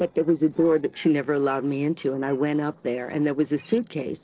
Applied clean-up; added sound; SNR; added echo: neural separator model SepFormer DNS4.